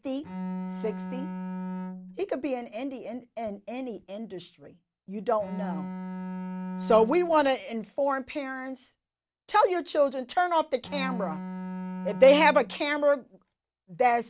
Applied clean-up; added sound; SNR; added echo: none; Bowed string instrument; 8 dB; none.